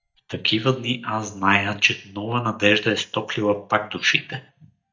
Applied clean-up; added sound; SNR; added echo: neural mask model DeepFilterNet 3.